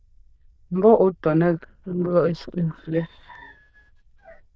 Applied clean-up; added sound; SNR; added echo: neural diffusion model UNIVERSE++.